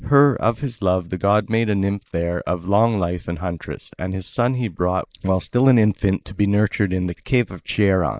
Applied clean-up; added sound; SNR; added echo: neural mask model Resemble Enhance denoiser.